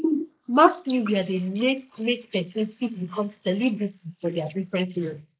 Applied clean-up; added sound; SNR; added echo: neural mask model Resemble Enhance denoiser.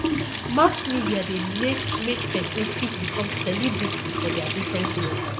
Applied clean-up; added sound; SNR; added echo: none; Trickle, dribble / Sink (filling or washing) / Water tap, faucet; 0 dB; none.